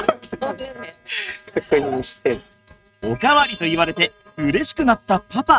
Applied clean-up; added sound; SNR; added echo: neural mask model RNNoise.